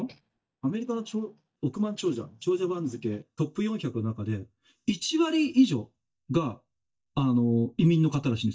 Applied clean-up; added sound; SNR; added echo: neural mask model DeepFilterNet 3.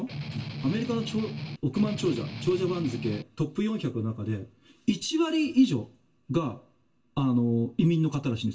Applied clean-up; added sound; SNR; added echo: none; Strum; 8 dB; reverberation time 0.2 s.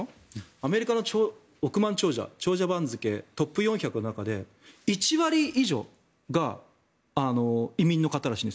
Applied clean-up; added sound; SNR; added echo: none; none; none; none.